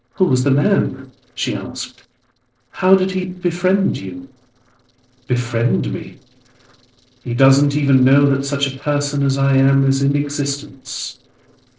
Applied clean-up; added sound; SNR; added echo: neural separator model SepFormer DNS4.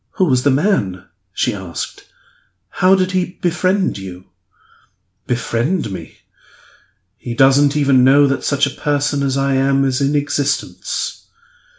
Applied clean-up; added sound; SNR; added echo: none; none; none; none.